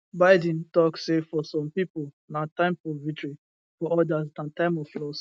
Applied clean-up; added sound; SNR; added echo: none; none; none; none.